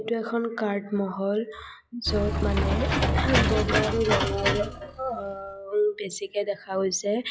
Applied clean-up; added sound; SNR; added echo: classical method log-MMSE.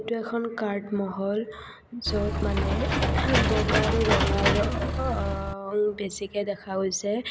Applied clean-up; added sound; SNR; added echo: none; Engine / Mechanisms; -4 dB; none.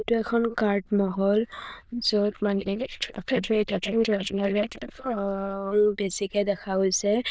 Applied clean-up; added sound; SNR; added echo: neural diffusion model UNIVERSE++.